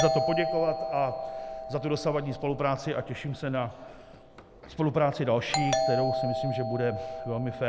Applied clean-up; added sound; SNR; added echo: none; Doorbell; 3 dB; none.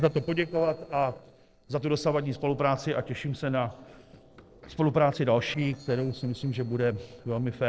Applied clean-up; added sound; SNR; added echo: neural separator model SepFormer DNS4.